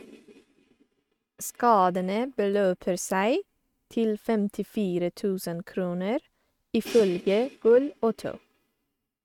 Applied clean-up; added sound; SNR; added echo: neural mask model RNNoise.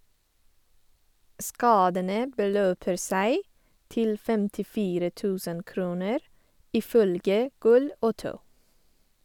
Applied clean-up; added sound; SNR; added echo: none; none; none; none.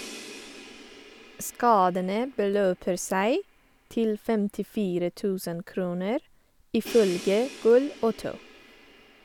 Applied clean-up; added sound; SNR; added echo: none; Crash cymbal; 19 dB; none.